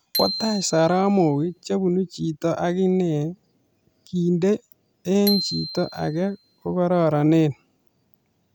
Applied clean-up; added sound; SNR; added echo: none; Bicycle bell; 12 dB; none.